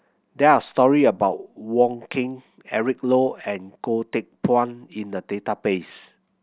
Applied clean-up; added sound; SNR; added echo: none; none; none; none.